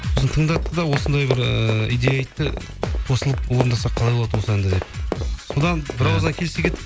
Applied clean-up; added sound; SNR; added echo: none; Run; 10 dB; none.